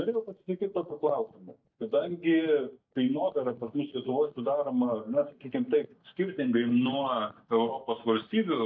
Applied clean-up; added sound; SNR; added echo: neural mask model DeepFilterNet 3.